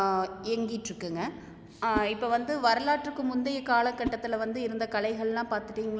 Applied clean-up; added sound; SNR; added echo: none; Whoosh, swoosh, swish; 13 dB; none.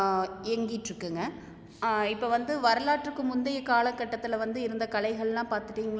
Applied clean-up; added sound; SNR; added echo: none; none; none; none.